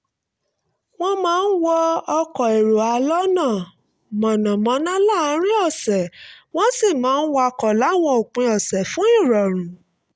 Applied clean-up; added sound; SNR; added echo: none; none; none; none.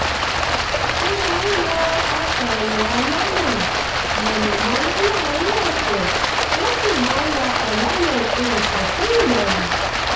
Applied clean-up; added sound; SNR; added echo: none; Stream; -4 dB; reverberation time 0.6 s.